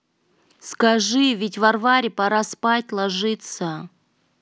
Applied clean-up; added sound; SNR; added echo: none; none; none; none.